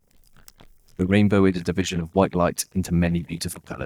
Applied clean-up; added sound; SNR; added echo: neural mask model DeepFilterNet 3.